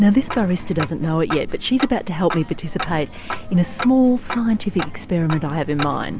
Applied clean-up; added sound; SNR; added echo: none; Tick-tock; 9 dB; none.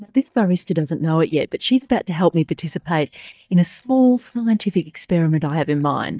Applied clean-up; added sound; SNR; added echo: neural mask model DeepFilterNet 3.